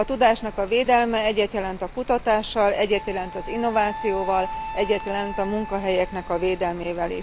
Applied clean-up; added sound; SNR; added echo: none; Wind instrument, woodwind instrument + Rain; 12 dB; none.